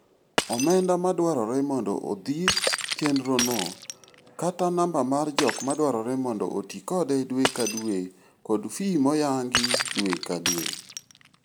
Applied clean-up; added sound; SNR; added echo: none; Shatter; 6 dB; none.